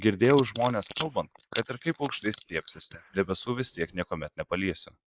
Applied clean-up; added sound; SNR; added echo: neural mask model Resemble Enhance denoiser.